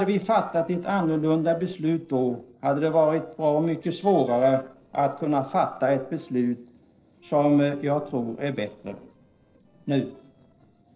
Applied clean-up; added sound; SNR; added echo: neural separator model SepFormer DNS4.